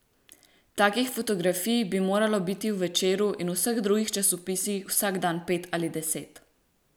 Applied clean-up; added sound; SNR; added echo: none; none; none; none.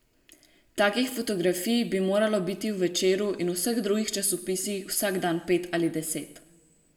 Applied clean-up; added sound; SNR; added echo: none; none; none; reverberation time 0.9 s.